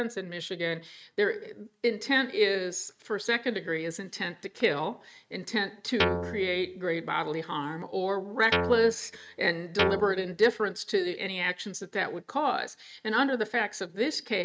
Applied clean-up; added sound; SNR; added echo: neural mask model RNNoise.